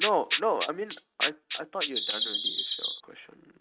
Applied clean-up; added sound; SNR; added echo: neural mask model RNNoise.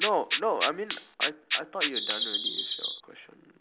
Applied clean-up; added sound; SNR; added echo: none; Rattle (instrument) + Bird vocalization, bird call, bird song; -1 dB; none.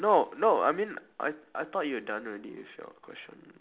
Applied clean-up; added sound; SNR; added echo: none; none; none; none.